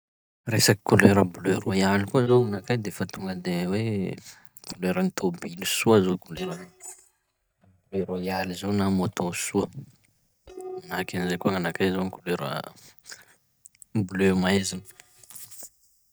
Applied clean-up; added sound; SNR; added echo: neural mask model DeepFilterNet 3.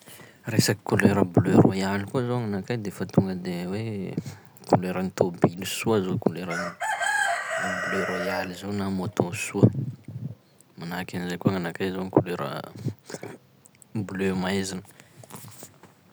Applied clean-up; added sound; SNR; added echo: none; none; none; none.